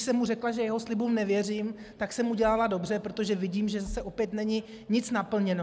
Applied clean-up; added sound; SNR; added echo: none; none; none; none.